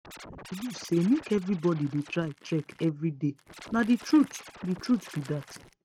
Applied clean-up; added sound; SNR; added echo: neural mask model RNNoise.